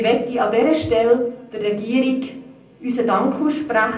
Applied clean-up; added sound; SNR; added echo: none; none; none; reverberation time 0.6 s.